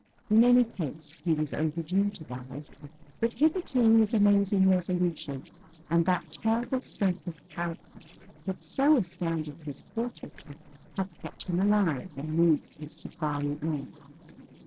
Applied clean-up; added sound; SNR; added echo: neural separator model SepFormer DNS4.